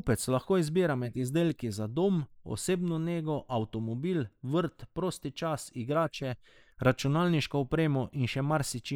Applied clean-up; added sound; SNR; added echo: neural mask model Resemble Enhance denoiser.